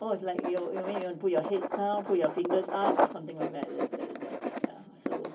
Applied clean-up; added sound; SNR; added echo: none; Writing; 2 dB; reverberation time 0.4 s.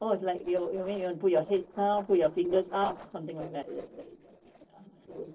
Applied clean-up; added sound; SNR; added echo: neural separator model SepFormer DNS4.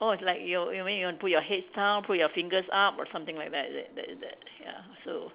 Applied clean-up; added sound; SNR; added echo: none; none; none; none.